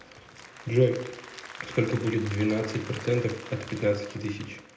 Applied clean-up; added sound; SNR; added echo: none; Applause / Crowd; 15 dB; reverberation time 0.6 s.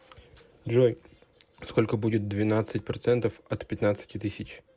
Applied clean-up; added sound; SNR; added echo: none; none; none; none.